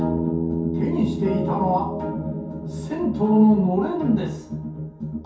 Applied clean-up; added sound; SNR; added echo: none; Bass guitar; 7 dB; reverberation time 0.6 s.